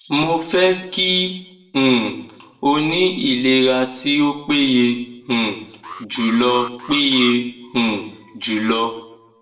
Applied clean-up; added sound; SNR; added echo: neural separator model SepFormer DNS4.